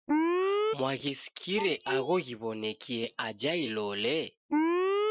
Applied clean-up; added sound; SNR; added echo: neural mask model Resemble Enhance denoiser.